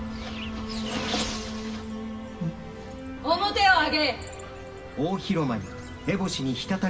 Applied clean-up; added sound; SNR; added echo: none; Chirp, tweet; 17 dB; reverberation time 1.4 s.